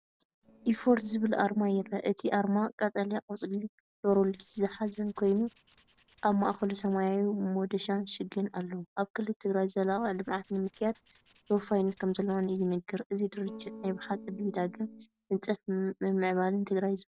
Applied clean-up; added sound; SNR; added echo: neural separator model SepFormer DNS4.